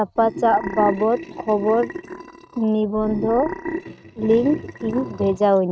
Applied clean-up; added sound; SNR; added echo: neural mask model RNNoise.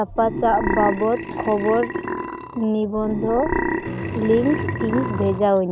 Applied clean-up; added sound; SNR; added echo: none; Burping, eructation + Bass guitar; 5 dB; none.